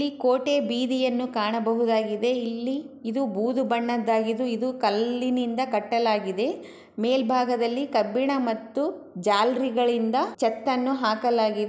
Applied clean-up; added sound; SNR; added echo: none; none; none; none.